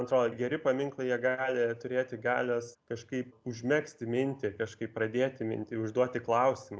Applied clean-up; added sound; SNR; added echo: none; none; none; none.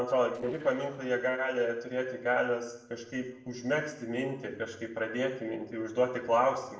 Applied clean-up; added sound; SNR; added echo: neural separator model SepFormer DNS4.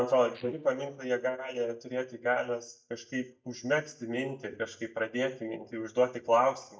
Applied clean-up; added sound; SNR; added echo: neural mask model DeepFilterNet 3.